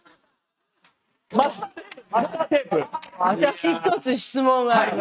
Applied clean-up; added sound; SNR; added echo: neural mask model RNNoise.